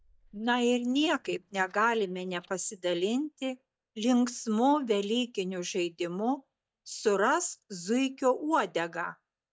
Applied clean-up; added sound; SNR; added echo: neural mask model DeepFilterNet 3.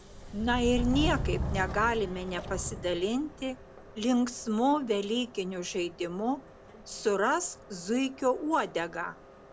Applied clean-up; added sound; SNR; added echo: none; Subway, metro, underground; 8 dB; none.